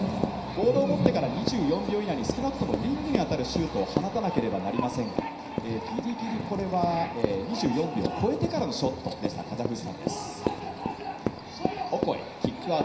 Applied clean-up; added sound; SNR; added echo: none; Run; 6 dB; reverberation time 0.9 s.